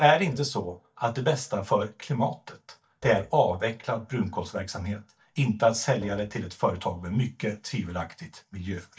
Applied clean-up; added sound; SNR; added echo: neural mask model DeepFilterNet 3.